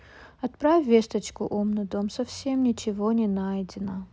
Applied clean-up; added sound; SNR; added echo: none; none; none; none.